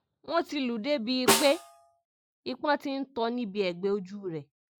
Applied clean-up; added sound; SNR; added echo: classical method Wiener filter.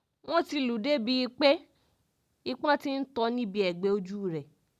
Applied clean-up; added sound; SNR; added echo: none; none; none; none.